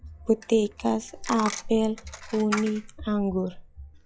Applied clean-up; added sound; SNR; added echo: classical method log-MMSE.